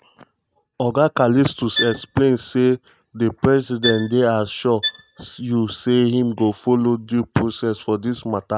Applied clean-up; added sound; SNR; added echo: neural mask model RNNoise.